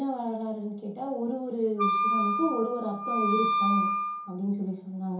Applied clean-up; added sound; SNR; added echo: none; Wind instrument, woodwind instrument; -2 dB; reverberation time 0.7 s.